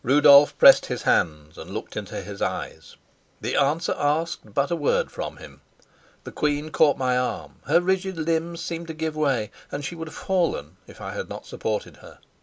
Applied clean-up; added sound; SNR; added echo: none; Cutlery, silverware; 19 dB; none.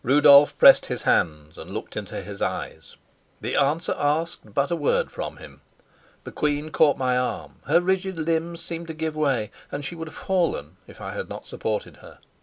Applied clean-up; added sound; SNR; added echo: none; none; none; none.